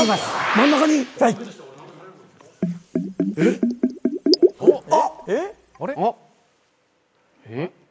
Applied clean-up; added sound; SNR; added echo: none; Bathtub (filling or washing); -2 dB; none.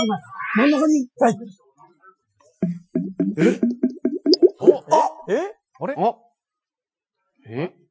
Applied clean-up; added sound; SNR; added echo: classical method Wiener filter.